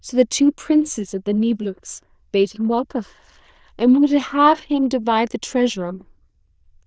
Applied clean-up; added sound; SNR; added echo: neural diffusion model UNIVERSE++.